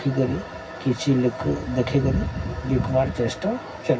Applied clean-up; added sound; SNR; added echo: none; none; none; reverberation time 0.4 s.